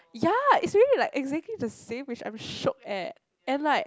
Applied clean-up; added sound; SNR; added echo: none; none; none; none.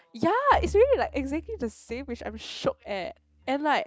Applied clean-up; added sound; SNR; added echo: neural mask model RNNoise.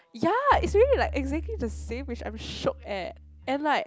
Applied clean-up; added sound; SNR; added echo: none; Bowed string instrument; 9 dB; none.